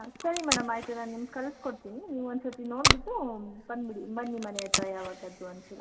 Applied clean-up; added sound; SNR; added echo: none; Packing tape, duct tape; -1 dB; reverberation time 1.4 s.